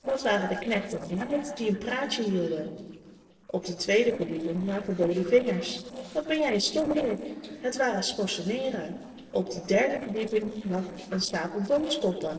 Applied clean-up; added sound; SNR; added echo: neural separator model SepFormer DNS4.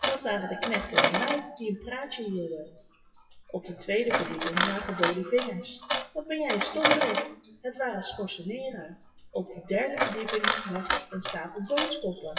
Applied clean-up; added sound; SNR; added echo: classical method WPE with log-MMSE.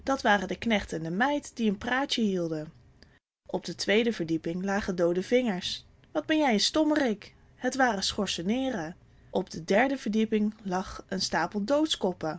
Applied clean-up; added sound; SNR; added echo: none; none; none; none.